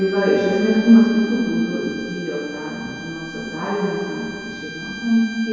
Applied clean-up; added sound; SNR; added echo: none; Bowed string instrument; 14 dB; reverberation time 2.2 s.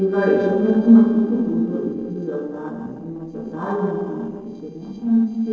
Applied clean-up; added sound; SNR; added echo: neural separator model SepFormer DNS4.